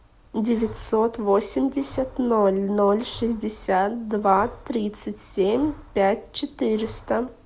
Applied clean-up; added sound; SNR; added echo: none; none; none; none.